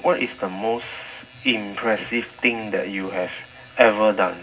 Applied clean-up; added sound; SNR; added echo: none; none; none; reverberation time 0.4 s.